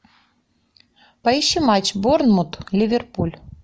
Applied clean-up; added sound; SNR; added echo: none; none; none; none.